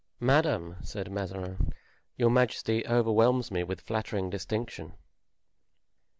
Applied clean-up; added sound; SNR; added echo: none; none; none; none.